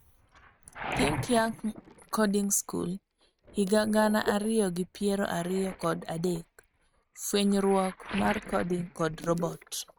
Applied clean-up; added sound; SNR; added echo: neural mask model RNNoise.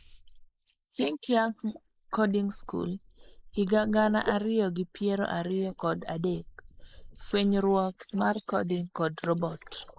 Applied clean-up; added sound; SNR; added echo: neural mask model Resemble Enhance denoiser.